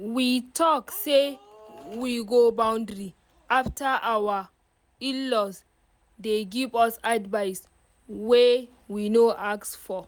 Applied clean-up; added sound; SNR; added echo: none; none; none; none.